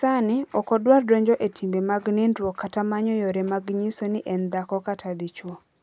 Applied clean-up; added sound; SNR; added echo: none; none; none; none.